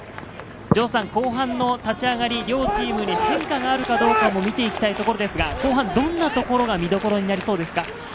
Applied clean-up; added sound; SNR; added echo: none; none; none; none.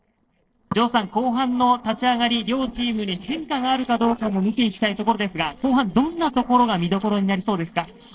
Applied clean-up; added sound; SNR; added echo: neural separator model SepFormer DNS4.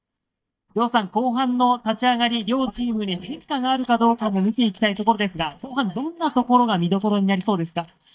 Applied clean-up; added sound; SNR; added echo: neural mask model DeepFilterNet 3.